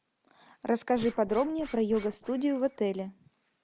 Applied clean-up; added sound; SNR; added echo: none; Scratching (performance technique); 19 dB; none.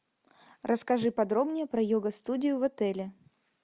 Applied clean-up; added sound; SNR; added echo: none; none; none; none.